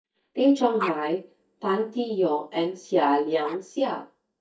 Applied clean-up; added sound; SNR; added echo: neural mask model DeepFilterNet 3.